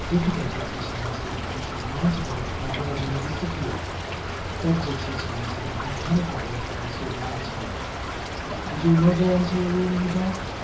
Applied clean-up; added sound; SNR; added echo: none; Stream / Trickle, dribble; 3 dB; reverberation time 0.7 s.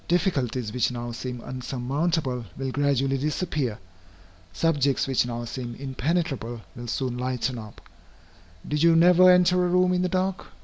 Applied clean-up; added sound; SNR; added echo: none; none; none; none.